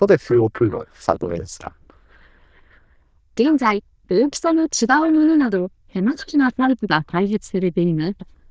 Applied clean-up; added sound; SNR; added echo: neural diffusion model UNIVERSE++.